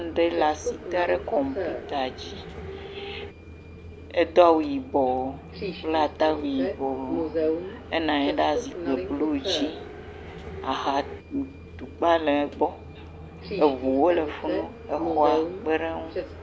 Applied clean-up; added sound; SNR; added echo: none; Subway, metro, underground; 7 dB; none.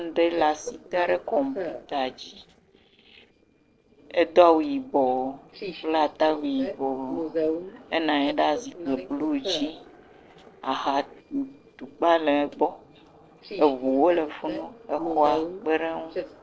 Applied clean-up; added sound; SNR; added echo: neural separator model SepFormer DNS4.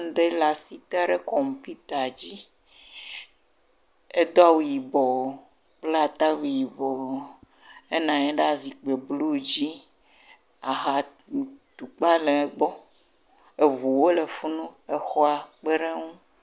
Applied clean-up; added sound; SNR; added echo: none; none; none; none.